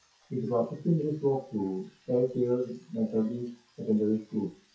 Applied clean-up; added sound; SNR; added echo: classical method WPE with log-MMSE.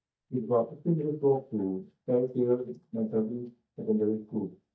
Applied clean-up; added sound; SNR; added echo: neural mask model DeepFilterNet 3.